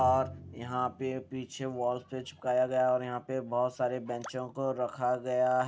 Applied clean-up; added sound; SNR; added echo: none; Drum; 19 dB; none.